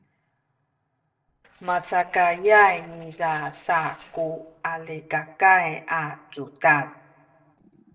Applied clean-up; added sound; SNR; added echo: neural separator model SepFormer DNS4.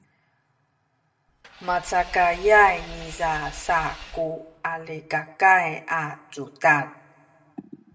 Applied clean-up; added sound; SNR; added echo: none; Engine / Vehicle; 16 dB; reverberation time 0.6 s.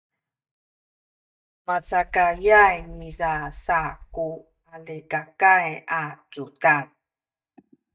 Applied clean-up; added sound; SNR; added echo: neural mask model DeepFilterNet 3.